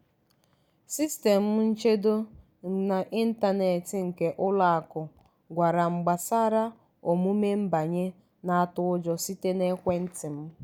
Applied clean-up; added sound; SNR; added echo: none; none; none; none.